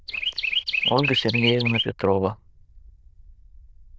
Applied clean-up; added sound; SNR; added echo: neural diffusion model UNIVERSE++.